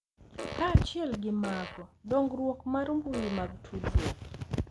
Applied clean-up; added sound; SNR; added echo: none; Fart; 10 dB; none.